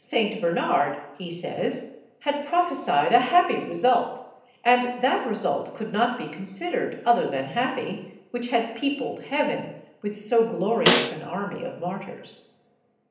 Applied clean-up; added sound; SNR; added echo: none; Snare drum; -2 dB; reverberation time 0.8 s.